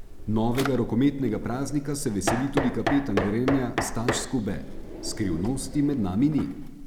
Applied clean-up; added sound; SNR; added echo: none; Knock + Drawer open or close; 5 dB; none.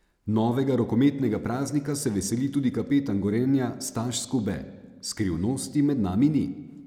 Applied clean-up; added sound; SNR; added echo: none; none; none; none.